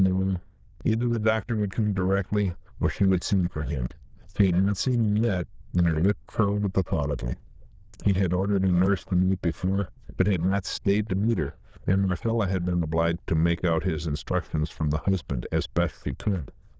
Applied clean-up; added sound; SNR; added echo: neural diffusion model UNIVERSE++.